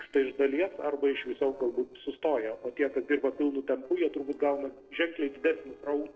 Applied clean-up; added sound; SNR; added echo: neural separator model SepFormer DNS4.